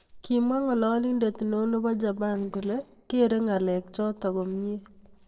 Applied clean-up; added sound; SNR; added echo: neural separator model SepFormer DNS4.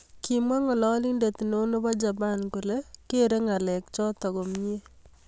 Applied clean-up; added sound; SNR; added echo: none; none; none; none.